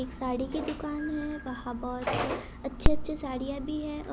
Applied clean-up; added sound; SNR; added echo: none; Telephone; -3 dB; none.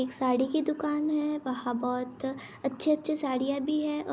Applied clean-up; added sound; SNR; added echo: none; none; none; none.